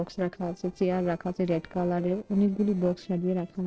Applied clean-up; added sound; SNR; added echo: neural separator model SepFormer DNS4.